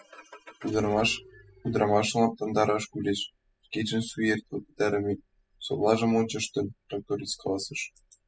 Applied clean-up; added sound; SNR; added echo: classical method spectral subtraction.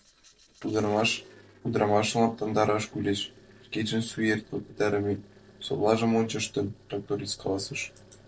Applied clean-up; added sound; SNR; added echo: neural separator model SepFormer DNS4.